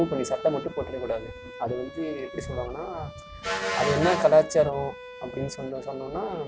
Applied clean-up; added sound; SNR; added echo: none; Bowed string instrument; 15 dB; none.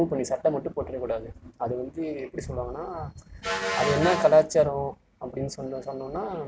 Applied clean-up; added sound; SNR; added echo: none; none; none; none.